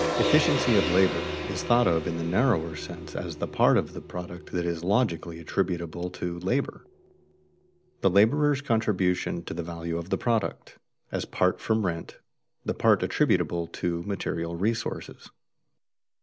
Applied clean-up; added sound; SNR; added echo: none; Gong; 10 dB; none.